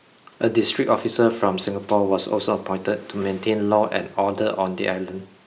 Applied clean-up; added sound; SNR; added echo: none; none; none; none.